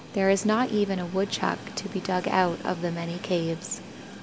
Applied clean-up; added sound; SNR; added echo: none; Train; 14 dB; none.